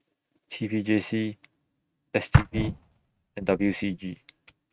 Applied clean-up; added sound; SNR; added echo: neural mask model RNNoise.